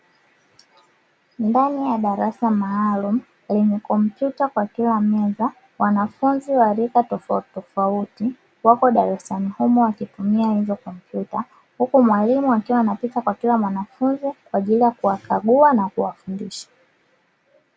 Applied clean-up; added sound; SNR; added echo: none; none; none; none.